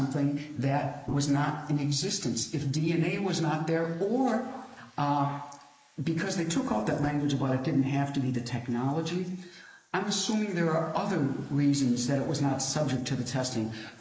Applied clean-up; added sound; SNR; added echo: neural mask model Resemble Enhance denoiser.